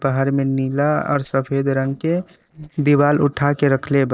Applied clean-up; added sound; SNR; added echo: neural separator model SepFormer DNS4.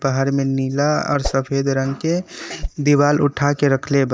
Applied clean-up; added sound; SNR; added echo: neural mask model DeepFilterNet 3.